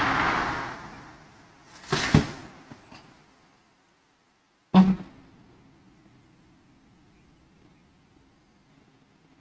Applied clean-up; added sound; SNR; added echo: neural mask model RNNoise.